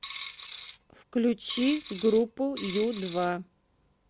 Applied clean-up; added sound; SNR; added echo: none; Coin (dropping); 10 dB; none.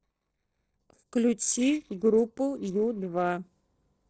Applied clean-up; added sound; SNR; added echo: neural separator model SepFormer DNS4.